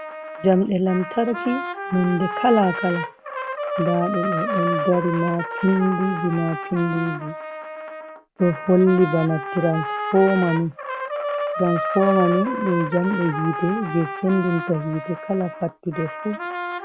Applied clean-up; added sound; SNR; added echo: none; Trumpet; 6 dB; none.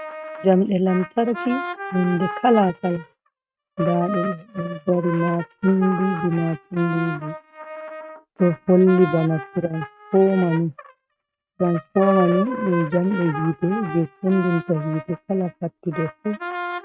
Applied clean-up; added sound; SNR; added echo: neural mask model RNNoise.